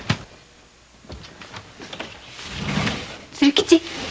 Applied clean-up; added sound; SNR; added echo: none; none; none; none.